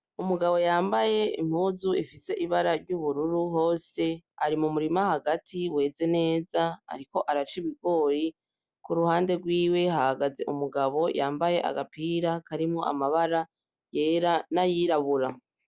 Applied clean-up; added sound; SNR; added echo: none; none; none; none.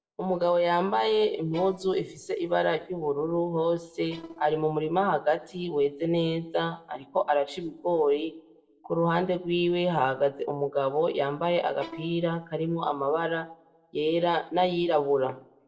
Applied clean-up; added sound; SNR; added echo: neural separator model SepFormer DNS4.